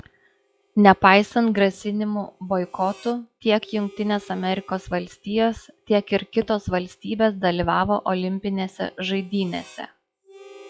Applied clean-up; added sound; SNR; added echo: classical method log-MMSE.